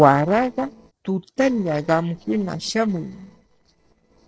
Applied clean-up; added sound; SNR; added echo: neural separator model SepFormer DNS4.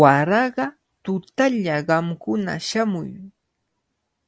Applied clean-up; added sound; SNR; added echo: none; none; none; none.